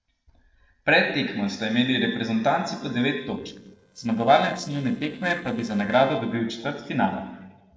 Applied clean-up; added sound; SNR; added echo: neural separator model SepFormer DNS4.